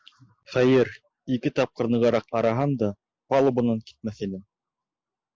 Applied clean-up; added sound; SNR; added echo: none; none; none; none.